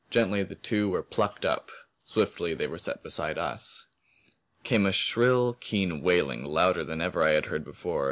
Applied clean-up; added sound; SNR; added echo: none; none; none; none.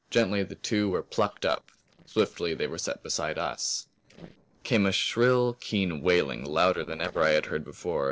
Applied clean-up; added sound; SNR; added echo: neural separator model SepFormer DNS4.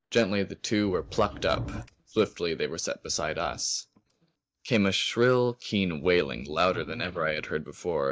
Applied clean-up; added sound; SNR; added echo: neural mask model DeepFilterNet 3.